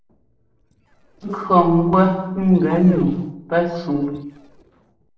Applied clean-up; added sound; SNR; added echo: neural separator model SepFormer DNS4.